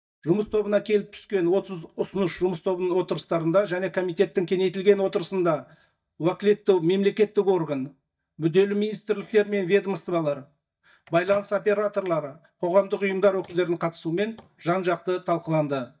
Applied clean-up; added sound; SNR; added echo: neural mask model DeepFilterNet 3.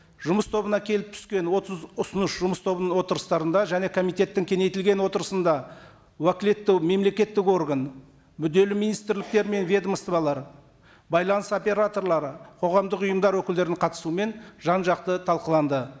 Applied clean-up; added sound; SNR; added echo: none; none; none; none.